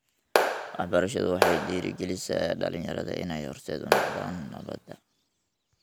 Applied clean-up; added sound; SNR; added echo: none; Clapping; -2 dB; none.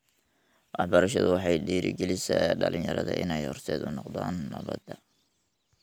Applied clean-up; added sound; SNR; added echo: none; none; none; none.